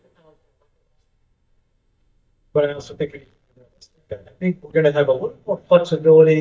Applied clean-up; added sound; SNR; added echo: neural mask model DeepFilterNet 3.